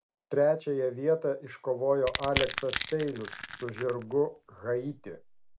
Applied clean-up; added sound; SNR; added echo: none; Crushing; 4 dB; none.